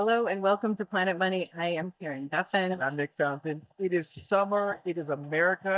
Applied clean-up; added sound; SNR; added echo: neural mask model DeepFilterNet 3.